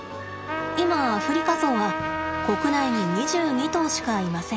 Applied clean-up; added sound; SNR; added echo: none; Trumpet; 4 dB; none.